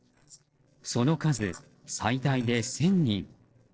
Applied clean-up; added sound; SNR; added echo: neural separator model SepFormer DNS4.